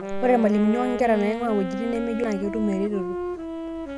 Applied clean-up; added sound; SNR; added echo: none; Wind instrument, woodwind instrument; 7 dB; none.